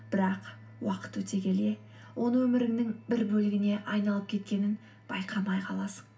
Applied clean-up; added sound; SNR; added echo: none; none; none; reverberation time 0.4 s.